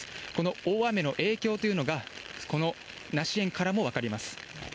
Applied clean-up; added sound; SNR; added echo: none; none; none; none.